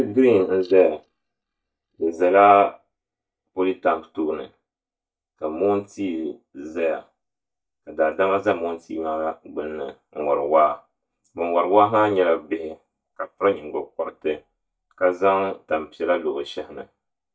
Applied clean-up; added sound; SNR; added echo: neural mask model DeepFilterNet 3.